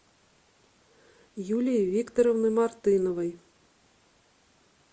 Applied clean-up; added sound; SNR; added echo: none; none; none; none.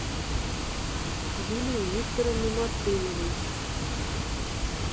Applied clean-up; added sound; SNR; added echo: none; Water; -4 dB; none.